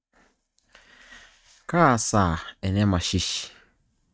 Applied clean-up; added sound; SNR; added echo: neural mask model RNNoise.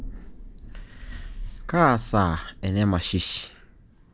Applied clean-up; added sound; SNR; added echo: none; Thunder; 12 dB; none.